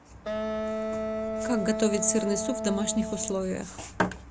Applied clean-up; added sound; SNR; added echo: none; Wind instrument, woodwind instrument; 3 dB; none.